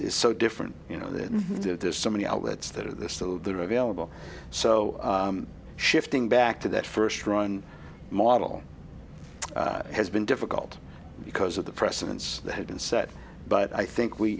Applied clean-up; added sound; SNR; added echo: none; none; none; none.